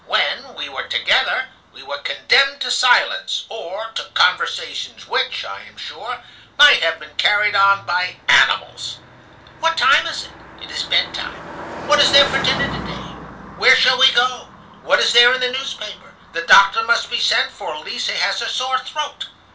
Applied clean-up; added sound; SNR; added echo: none; Car passing by; 16 dB; reverberation time 0.2 s.